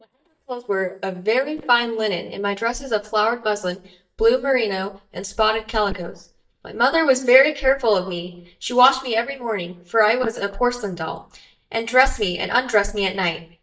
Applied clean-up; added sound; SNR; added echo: neural mask model DeepFilterNet 3.